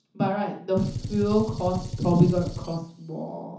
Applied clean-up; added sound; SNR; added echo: none; Gunshot, gunfire; 8 dB; reverberation time 0.9 s.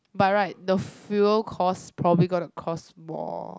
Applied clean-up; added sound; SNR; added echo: none; none; none; none.